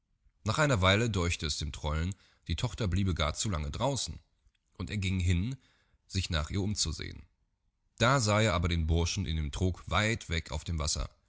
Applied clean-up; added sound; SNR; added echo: none; none; none; none.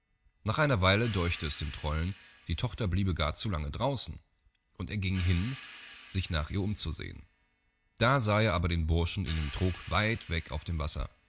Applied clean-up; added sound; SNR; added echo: none; Hi-hat; 19 dB; none.